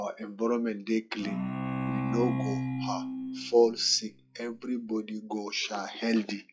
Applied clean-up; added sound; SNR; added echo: classical method log-MMSE.